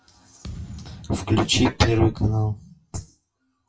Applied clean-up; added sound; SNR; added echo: classical method WPE with log-MMSE.